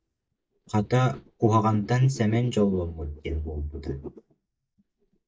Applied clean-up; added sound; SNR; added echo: neural mask model DeepFilterNet 3.